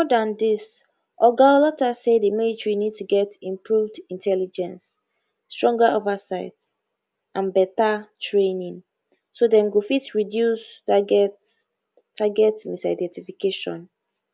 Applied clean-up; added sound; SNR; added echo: none; none; none; none.